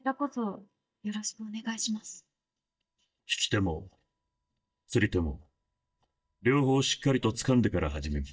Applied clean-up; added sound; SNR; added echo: neural mask model DeepFilterNet 3.